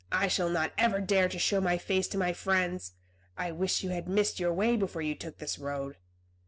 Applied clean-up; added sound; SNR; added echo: none; none; none; none.